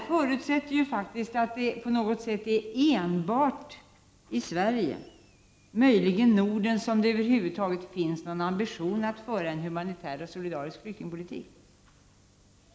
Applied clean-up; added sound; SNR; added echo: none; none; none; none.